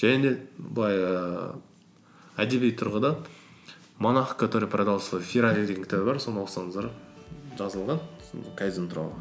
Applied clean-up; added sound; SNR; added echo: none; none; none; none.